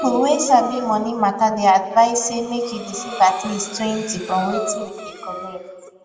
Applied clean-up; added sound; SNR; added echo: none; Breathing; 14 dB; reverberation time 1.9 s.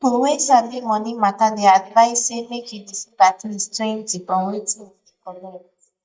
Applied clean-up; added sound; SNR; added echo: neural mask model DeepFilterNet 3.